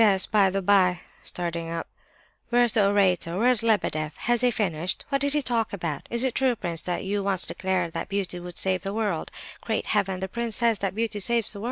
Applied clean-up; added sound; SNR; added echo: none; none; none; none.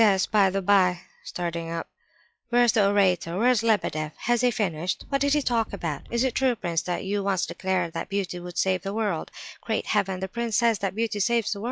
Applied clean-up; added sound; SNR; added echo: classical method log-MMSE.